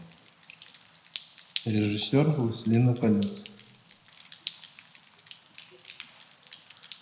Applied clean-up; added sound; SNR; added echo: none; Drip; 9 dB; reverberation time 0.7 s.